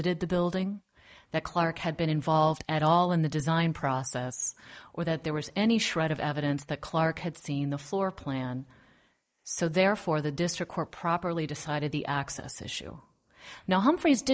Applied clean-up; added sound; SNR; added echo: neural mask model Resemble Enhance denoiser.